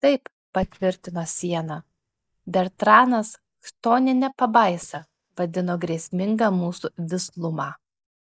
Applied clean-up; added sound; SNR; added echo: neural mask model DeepFilterNet 3.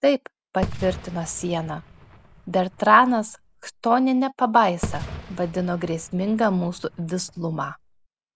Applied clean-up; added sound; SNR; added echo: none; Fireworks; 13 dB; none.